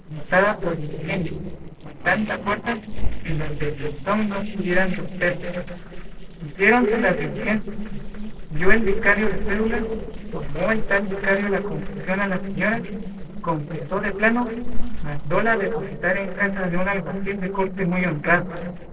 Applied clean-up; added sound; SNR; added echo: neural separator model SepFormer DNS4.